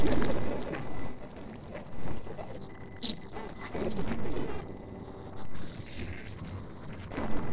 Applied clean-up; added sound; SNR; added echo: neural separator model SepFormer DNS4.